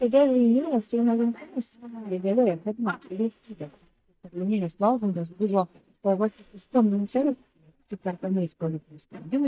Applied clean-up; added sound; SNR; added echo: neural mask model DeepFilterNet 3.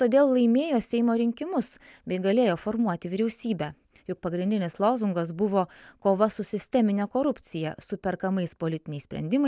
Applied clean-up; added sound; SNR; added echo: none; none; none; none.